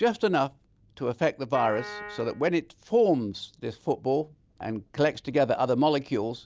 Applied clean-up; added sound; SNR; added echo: none; Piano; 13 dB; none.